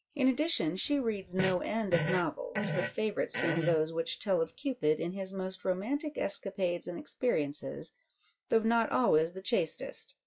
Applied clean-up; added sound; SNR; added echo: classical method log-MMSE.